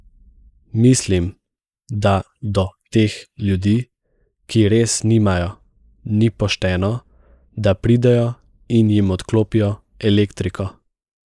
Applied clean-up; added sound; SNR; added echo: neural mask model Resemble Enhance denoiser.